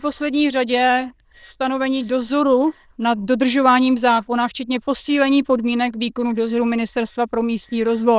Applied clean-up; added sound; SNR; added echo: neural diffusion model UNIVERSE++.